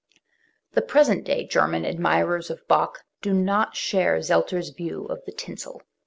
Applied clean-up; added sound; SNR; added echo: none; none; none; none.